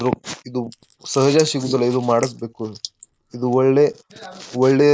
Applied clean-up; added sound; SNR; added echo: neural mask model Resemble Enhance denoiser.